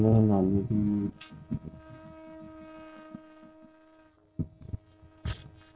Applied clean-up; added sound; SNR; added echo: neural separator model SepFormer DNS4.